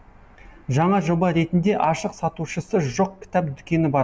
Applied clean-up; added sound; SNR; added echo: none; none; none; none.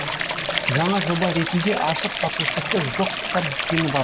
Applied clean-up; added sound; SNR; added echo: none; Stream; 0 dB; none.